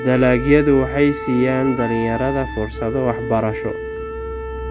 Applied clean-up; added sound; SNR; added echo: none; Wind instrument, woodwind instrument; 9 dB; none.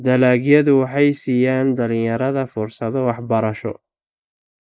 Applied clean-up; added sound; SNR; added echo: neural mask model Resemble Enhance denoiser.